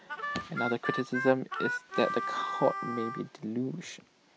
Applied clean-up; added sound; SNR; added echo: none; Harmonica; 4 dB; none.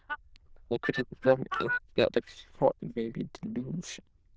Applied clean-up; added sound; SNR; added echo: neural diffusion model UNIVERSE++.